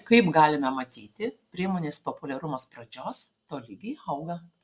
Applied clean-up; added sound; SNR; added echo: none; none; none; none.